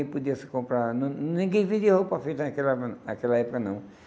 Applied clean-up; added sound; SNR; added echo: none; none; none; none.